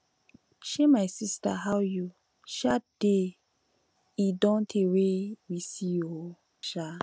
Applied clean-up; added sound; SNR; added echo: none; none; none; none.